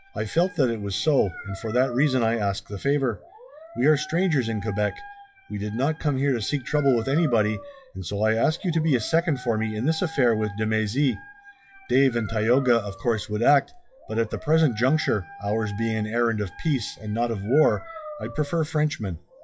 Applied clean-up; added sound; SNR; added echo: classical method WPE with log-MMSE.